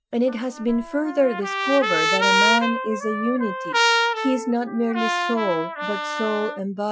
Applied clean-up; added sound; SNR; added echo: classical method Wiener filter.